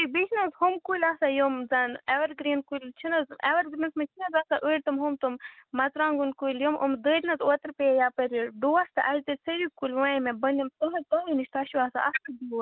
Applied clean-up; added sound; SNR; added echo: none; none; none; none.